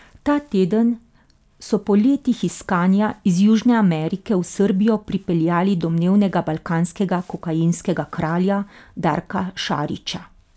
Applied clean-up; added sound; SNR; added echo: none; none; none; none.